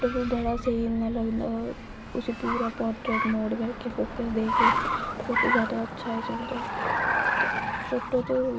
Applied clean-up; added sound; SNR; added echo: none; Car; 1 dB; none.